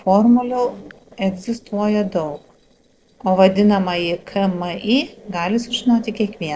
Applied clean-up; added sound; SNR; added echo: neural separator model SepFormer DNS4.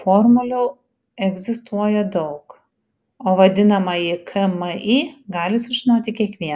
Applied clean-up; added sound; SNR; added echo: none; none; none; none.